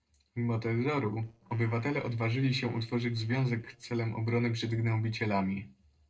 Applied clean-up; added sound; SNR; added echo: neural separator model SepFormer DNS4.